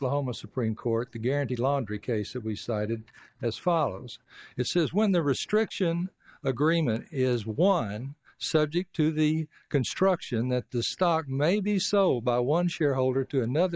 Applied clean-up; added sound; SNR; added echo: neural mask model DeepFilterNet 3.